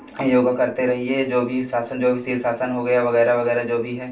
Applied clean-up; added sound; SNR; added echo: none; none; none; reverberation time 0.2 s.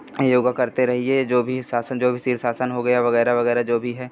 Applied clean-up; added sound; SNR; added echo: none; none; none; none.